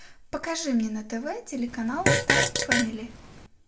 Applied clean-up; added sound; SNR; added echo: none; Fart; -4 dB; reverberation time 0.3 s.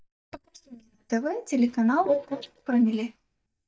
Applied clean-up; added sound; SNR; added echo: neural mask model DeepFilterNet 3.